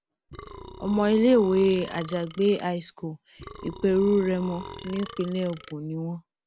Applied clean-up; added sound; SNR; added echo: none; Burping, eructation; 16 dB; none.